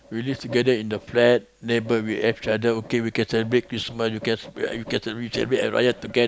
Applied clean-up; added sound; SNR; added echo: none; none; none; none.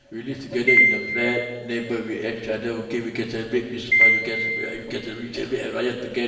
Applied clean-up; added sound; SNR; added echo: none; Piano; -4 dB; reverberation time 1.2 s.